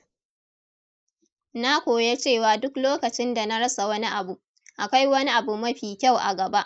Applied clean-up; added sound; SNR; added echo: neural mask model Resemble Enhance denoiser.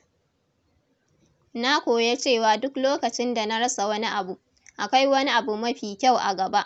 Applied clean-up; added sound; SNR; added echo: none; none; none; none.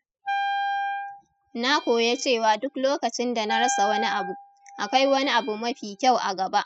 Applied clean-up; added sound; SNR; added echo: classical method spectral subtraction.